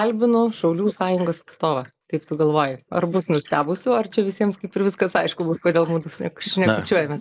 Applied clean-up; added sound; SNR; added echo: neural mask model Resemble Enhance denoiser.